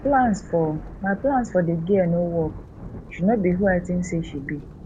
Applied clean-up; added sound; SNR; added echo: none; Thunder; 14 dB; none.